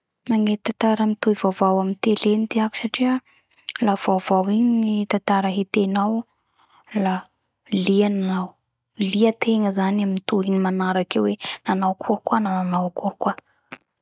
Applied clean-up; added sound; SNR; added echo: none; none; none; none.